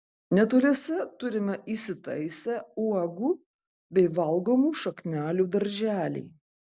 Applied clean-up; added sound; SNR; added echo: none; none; none; none.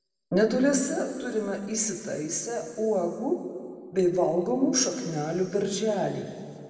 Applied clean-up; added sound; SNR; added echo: none; none; none; reverberation time 2.1 s.